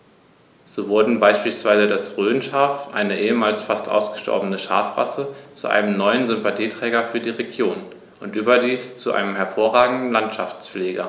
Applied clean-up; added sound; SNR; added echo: none; none; none; none.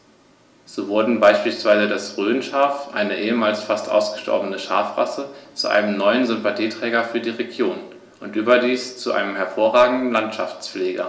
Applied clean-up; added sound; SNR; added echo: none; none; none; reverberation time 0.2 s.